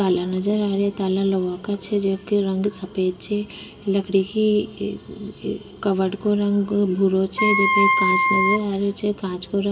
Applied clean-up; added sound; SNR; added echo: none; Wind instrument, woodwind instrument; -2 dB; reverberation time 2.5 s.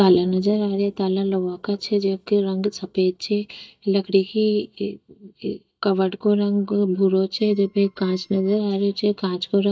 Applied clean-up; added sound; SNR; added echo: neural mask model DeepFilterNet 3.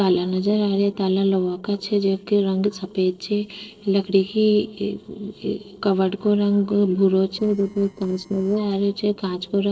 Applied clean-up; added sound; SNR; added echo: neural separator model SepFormer DNS4.